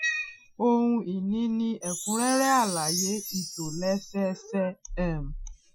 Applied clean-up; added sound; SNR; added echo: classical method Wiener filter.